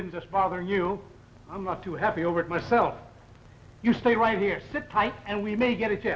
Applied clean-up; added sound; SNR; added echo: none; none; none; none.